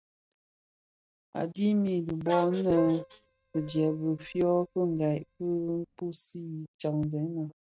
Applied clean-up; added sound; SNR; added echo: neural mask model RNNoise.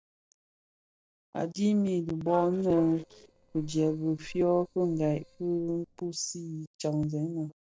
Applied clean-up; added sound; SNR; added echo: neural separator model SepFormer DNS4.